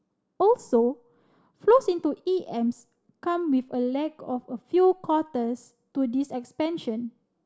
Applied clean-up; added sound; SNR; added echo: none; none; none; none.